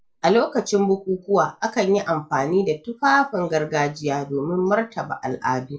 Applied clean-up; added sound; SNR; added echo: none; none; none; reverberation time 0.2 s.